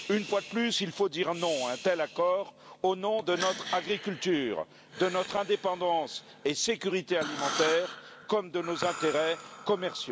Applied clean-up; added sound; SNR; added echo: none; Breathing; 11 dB; none.